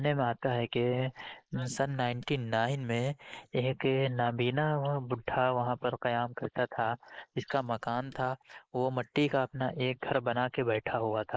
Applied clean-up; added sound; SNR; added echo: neural mask model Resemble Enhance denoiser.